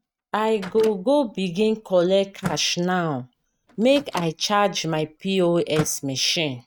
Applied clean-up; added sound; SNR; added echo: neural mask model RNNoise.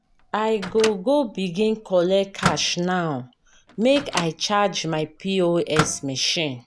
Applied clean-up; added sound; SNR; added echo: none; Microwave oven; 10 dB; none.